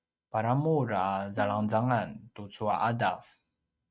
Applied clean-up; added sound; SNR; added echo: neural mask model RNNoise.